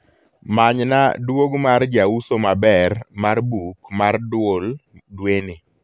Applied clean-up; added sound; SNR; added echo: none; none; none; none.